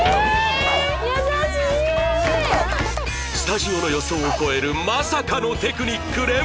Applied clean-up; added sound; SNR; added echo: none; Bark + Guitar; 11 dB; none.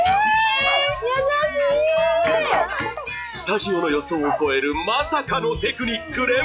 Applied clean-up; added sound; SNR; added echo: classical method log-MMSE.